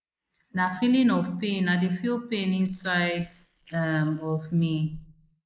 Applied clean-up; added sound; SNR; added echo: neural mask model Resemble Enhance denoiser.